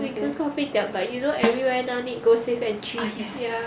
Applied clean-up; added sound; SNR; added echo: none; Snare drum; 7 dB; none.